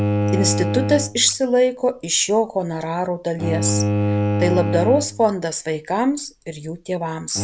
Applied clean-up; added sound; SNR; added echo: none; Bowed string instrument; 3 dB; none.